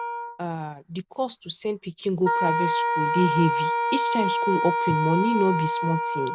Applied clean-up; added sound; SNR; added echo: none; Wind instrument, woodwind instrument; 0 dB; none.